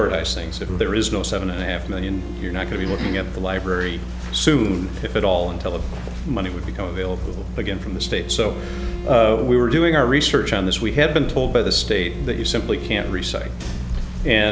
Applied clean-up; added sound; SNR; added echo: none; Bowed string instrument; 19 dB; none.